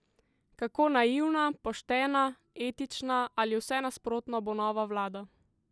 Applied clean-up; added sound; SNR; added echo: none; none; none; none.